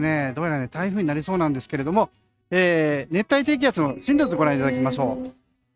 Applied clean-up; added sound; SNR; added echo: neural mask model RNNoise.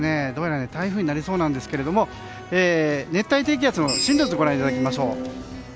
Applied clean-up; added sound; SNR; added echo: none; Screech; 10 dB; none.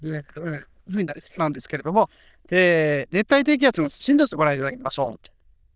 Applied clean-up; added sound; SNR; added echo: neural diffusion model UNIVERSE++.